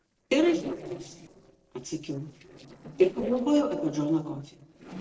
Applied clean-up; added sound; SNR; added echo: neural separator model SepFormer DNS4.